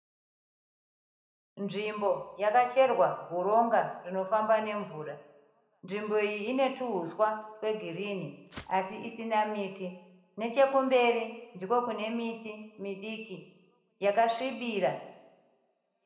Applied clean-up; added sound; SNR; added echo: none; Walk, footsteps; 17 dB; reverberation time 0.7 s.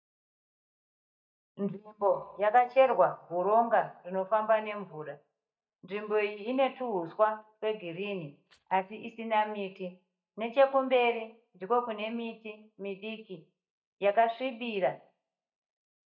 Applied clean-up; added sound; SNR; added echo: neural mask model DeepFilterNet 3.